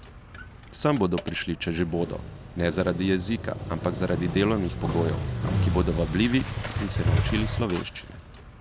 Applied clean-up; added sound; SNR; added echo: none; Motorcycle; 3 dB; none.